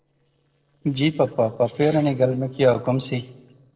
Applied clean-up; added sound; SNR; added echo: neural separator model SepFormer DNS4.